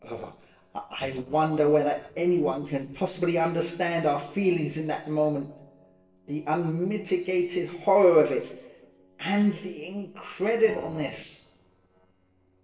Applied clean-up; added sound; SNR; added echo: neural separator model SepFormer DNS4.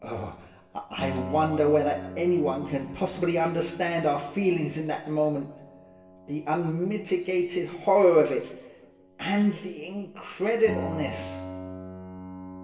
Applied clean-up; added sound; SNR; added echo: none; Piano; 13 dB; reverberation time 1.0 s.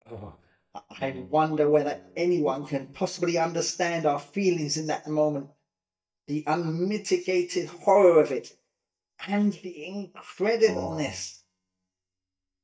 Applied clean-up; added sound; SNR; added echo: neural mask model DeepFilterNet 3.